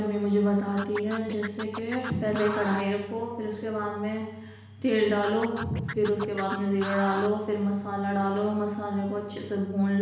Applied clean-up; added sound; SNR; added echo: none; Scratching (performance technique); 10 dB; reverberation time 1.1 s.